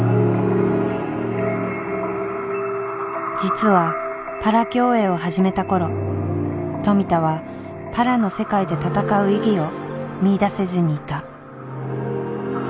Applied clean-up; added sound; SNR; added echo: none; none; none; none.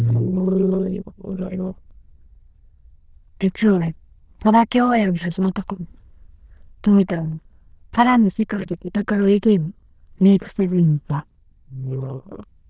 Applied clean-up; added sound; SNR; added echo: neural diffusion model UNIVERSE++.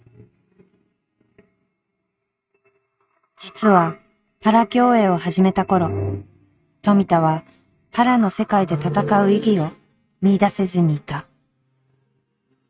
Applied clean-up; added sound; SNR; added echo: neural mask model RNNoise.